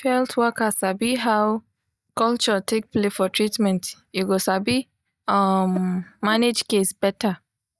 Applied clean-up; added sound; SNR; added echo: neural mask model DeepFilterNet 3.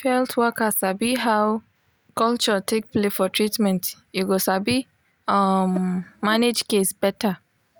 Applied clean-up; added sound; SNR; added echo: none; Buzz; 16 dB; none.